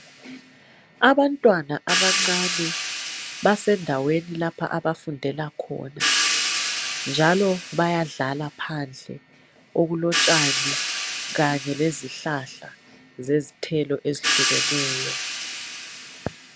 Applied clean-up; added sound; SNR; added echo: none; Crash cymbal / Hi-hat; 3 dB; none.